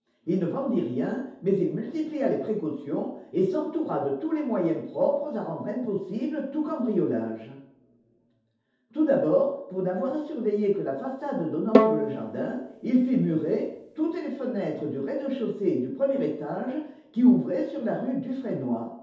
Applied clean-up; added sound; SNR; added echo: none; Bowed string instrument; 0 dB; reverberation time 0.8 s.